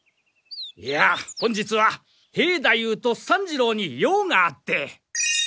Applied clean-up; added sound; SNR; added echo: none; none; none; none.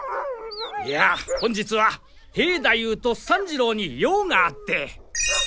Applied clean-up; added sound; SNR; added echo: none; Dog; 12 dB; none.